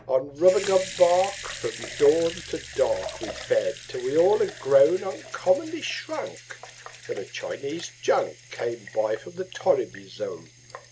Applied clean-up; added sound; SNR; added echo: none; Sink (filling or washing) / Water tap, faucet / Liquid; 15 dB; none.